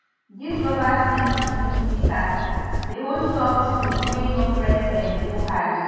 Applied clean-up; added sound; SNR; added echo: none; Trickle, dribble / Chirp, tweet; -1 dB; reverberation time 2.2 s.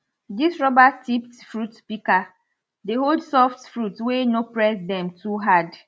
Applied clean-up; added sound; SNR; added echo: none; none; none; none.